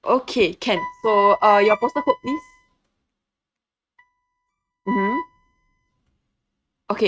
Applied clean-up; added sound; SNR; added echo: neural mask model RNNoise.